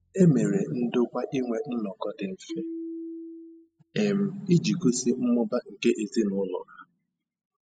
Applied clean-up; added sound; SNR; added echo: classical method spectral subtraction.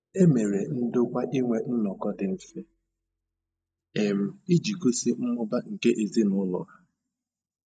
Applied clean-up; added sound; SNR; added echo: neural mask model DeepFilterNet 3.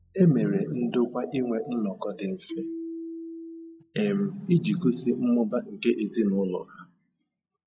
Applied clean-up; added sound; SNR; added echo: classical method log-MMSE.